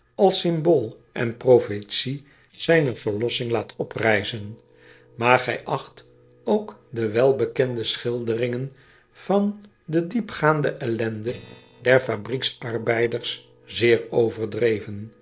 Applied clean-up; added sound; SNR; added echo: neural separator model SepFormer DNS4.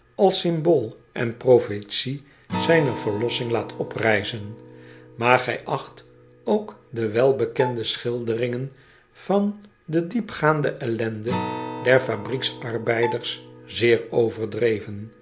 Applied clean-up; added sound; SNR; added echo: none; Bowed string instrument + Acoustic guitar; 13 dB; none.